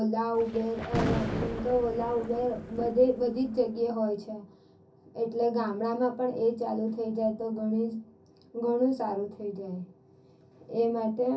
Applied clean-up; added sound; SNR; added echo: none; Thunder; 6 dB; reverberation time 0.3 s.